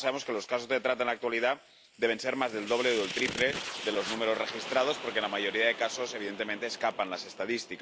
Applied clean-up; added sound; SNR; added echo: none; Fire; 11 dB; none.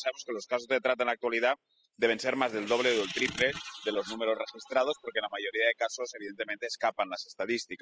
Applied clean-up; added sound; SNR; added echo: classical method spectral subtraction.